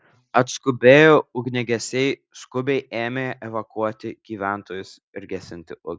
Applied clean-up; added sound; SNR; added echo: none; none; none; none.